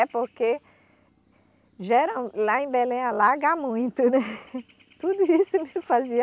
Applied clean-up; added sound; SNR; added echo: none; none; none; none.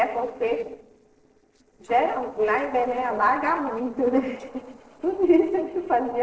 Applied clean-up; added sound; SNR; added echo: neural separator model SepFormer DNS4.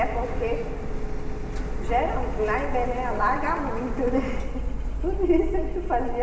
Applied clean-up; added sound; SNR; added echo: none; Printer; 0 dB; reverberation time 2.4 s.